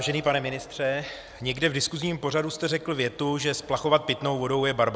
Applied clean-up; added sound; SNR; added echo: none; none; none; none.